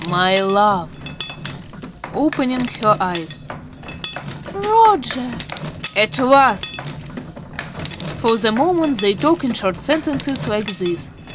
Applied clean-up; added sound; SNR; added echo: none; Mechanisms; 11 dB; none.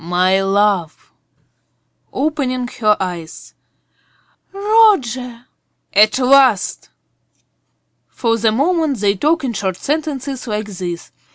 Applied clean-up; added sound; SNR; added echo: none; none; none; none.